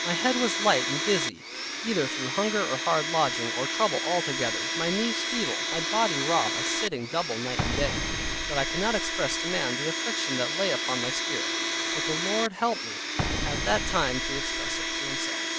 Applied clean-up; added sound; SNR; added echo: none; Explosion + Domestic sounds, home sounds; 0 dB; none.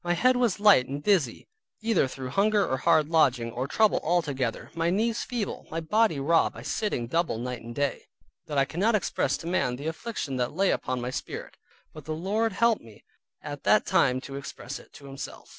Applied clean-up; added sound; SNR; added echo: none; none; none; none.